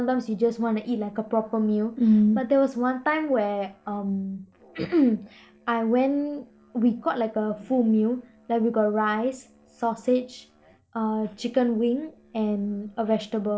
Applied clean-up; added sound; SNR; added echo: neural separator model SepFormer DNS4.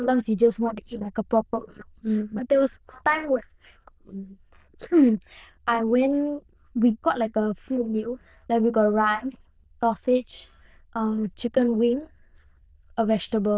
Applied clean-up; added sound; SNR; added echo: neural diffusion model UNIVERSE++.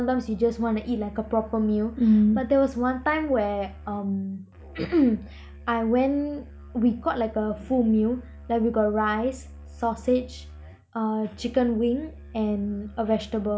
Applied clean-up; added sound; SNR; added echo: none; Musical instrument; 18 dB; none.